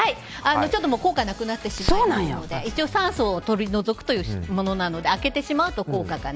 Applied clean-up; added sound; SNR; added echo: none; Crackle; 7 dB; none.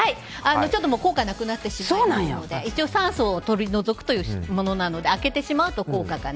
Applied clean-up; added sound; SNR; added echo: none; none; none; none.